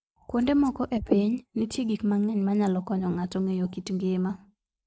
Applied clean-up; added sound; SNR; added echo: neural mask model Resemble Enhance denoiser.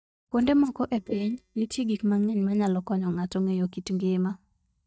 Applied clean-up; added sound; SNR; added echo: neural mask model DeepFilterNet 3.